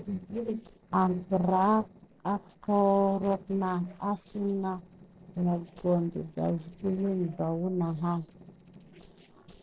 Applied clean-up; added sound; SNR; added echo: neural separator model SepFormer DNS4.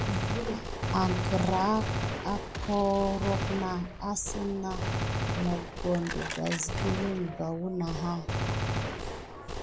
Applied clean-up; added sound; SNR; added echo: none; Gunshot, gunfire; 1 dB; none.